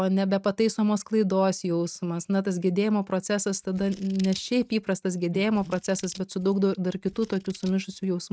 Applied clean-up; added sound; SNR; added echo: neural mask model RNNoise.